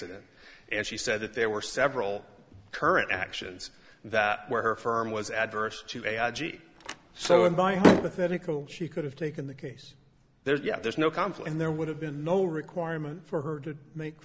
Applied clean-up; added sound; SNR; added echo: none; Slam; -1 dB; none.